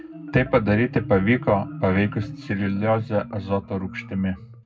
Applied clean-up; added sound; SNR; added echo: none; Marimba, xylophone; 15 dB; reverberation time 0.3 s.